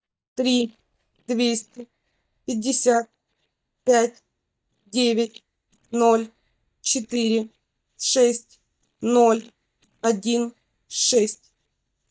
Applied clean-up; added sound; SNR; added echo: neural mask model DeepFilterNet 3.